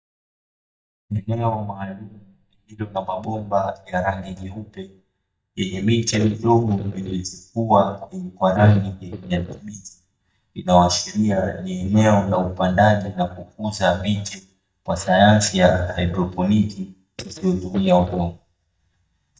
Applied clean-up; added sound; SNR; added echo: neural mask model DeepFilterNet 3.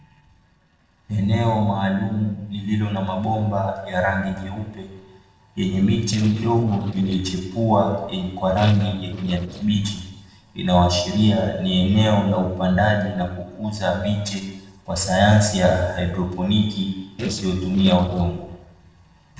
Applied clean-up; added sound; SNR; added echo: neural separator model SepFormer DNS4.